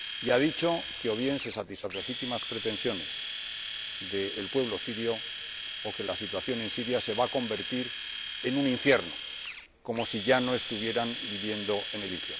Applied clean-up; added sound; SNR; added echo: none; Domestic sounds, home sounds; 5 dB; none.